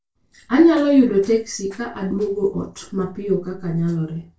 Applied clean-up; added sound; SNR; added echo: neural separator model SepFormer DNS4.